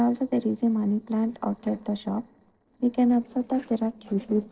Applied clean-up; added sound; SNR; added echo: neural separator model SepFormer DNS4.